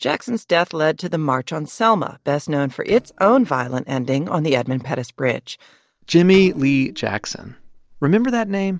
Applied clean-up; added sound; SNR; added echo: neural separator model SepFormer DNS4.